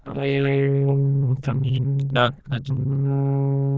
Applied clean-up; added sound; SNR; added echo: neural diffusion model UNIVERSE++.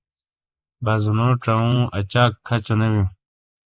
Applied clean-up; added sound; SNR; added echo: neural mask model Resemble Enhance denoiser.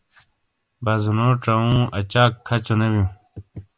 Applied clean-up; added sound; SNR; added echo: none; none; none; none.